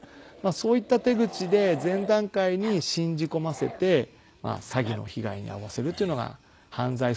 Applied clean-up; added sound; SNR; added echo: none; Growling; 18 dB; none.